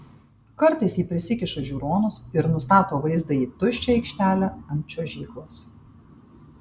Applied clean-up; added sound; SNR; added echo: none; none; none; none.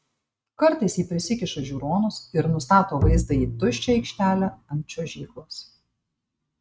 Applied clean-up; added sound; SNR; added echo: neural mask model RNNoise.